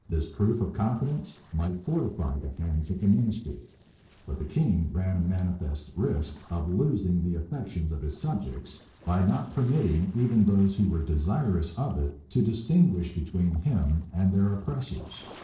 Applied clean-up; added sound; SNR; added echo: neural separator model SepFormer DNS4.